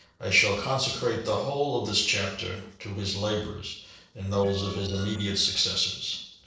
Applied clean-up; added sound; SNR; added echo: neural separator model SepFormer DNS4.